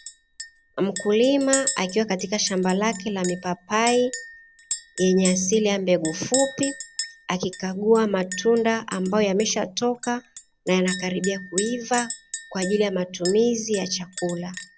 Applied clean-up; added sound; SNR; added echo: none; Chink, clink; 9 dB; none.